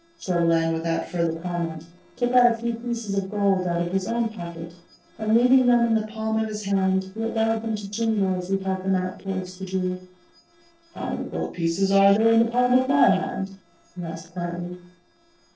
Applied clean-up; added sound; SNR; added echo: neural separator model SepFormer DNS4.